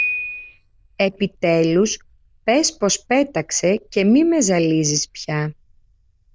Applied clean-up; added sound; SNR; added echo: neural diffusion model UNIVERSE++.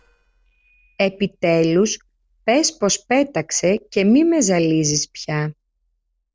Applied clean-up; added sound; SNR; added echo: neural separator model SepFormer DNS4.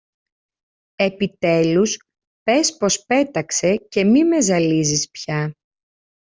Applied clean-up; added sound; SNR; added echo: none; none; none; none.